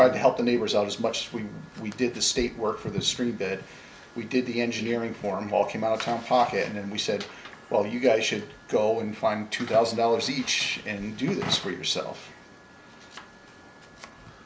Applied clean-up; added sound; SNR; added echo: none; none; none; none.